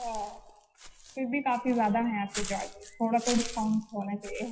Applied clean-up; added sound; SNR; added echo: classical method WPE with log-MMSE.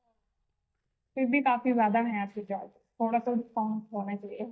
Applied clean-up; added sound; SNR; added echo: neural mask model DeepFilterNet 3.